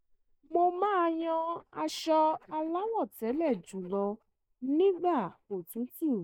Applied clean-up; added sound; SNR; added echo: neural mask model DeepFilterNet 3.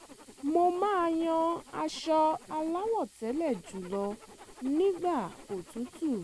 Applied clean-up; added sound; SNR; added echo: none; Zipper (clothing) + Sink (filling or washing); 18 dB; none.